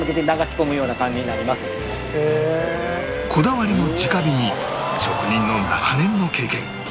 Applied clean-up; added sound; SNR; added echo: none; Waves, surf; 14 dB; none.